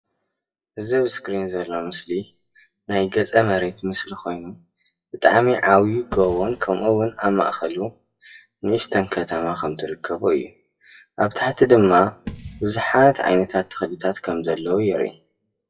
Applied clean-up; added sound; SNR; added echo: classical method WPE with log-MMSE.